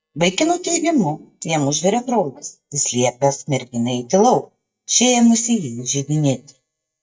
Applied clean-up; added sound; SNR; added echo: neural mask model DeepFilterNet 3.